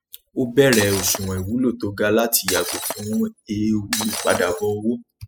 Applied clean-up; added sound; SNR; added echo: classical method spectral subtraction.